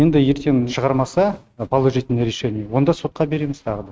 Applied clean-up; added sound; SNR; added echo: neural mask model RNNoise.